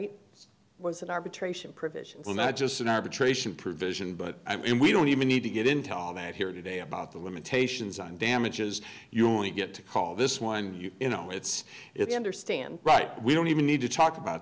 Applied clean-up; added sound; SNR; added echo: none; none; none; none.